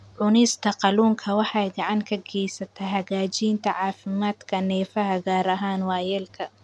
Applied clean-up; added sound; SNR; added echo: none; none; none; none.